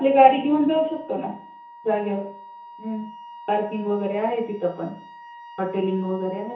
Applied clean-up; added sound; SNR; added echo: none; Wind instrument, woodwind instrument; 19 dB; reverberation time 0.7 s.